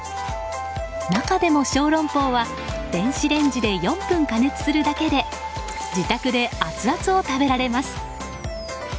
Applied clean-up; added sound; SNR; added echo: none; none; none; none.